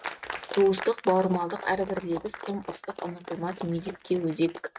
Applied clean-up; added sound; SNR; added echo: neural mask model RNNoise.